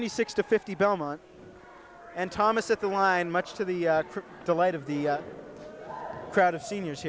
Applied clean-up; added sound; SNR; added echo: none; none; none; none.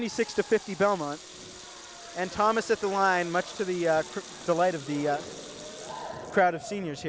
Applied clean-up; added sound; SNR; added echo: none; Sink (filling or washing) / Water tap, faucet / Liquid; 18 dB; none.